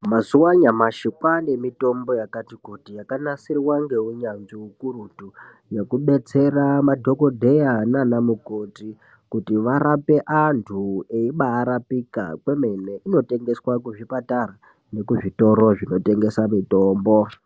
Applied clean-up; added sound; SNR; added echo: none; none; none; none.